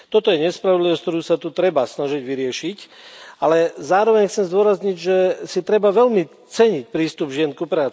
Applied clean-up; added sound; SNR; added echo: none; none; none; none.